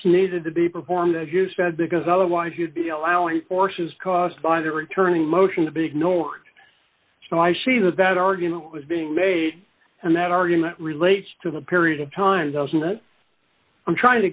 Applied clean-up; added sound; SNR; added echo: none; none; none; none.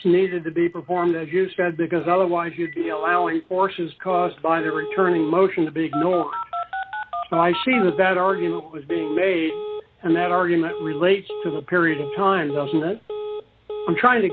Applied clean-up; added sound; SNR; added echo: none; Telephone; 10 dB; none.